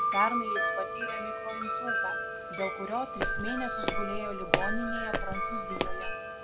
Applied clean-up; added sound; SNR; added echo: none; Walk, footsteps + Wind chime; -5 dB; none.